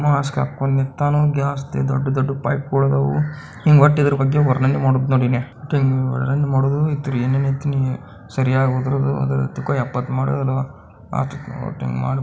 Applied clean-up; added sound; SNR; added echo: none; none; none; none.